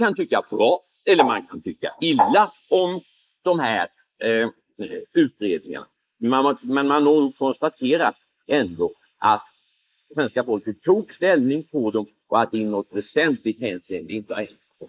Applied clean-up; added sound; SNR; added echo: neural mask model Resemble Enhance denoiser.